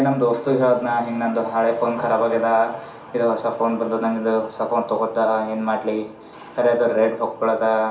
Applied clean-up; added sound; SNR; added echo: none; none; none; reverberation time 0.4 s.